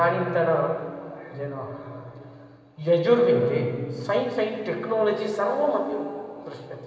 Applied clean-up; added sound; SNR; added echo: none; none; none; reverberation time 2.4 s.